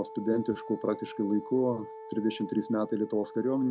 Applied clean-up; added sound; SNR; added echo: none; Wind instrument, woodwind instrument; 14 dB; none.